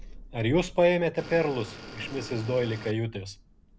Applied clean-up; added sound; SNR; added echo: none; Thunder + Motor vehicle (road) / Engine; 15 dB; none.